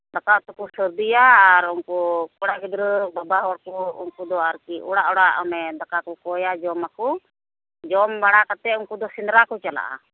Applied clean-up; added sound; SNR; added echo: none; none; none; none.